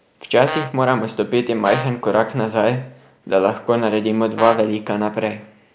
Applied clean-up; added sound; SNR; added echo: none; Brass instrument; 10 dB; none.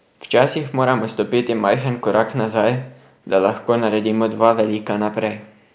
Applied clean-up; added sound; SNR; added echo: none; none; none; none.